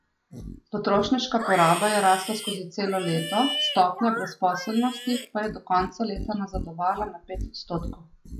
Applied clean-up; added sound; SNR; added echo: classical method log-MMSE.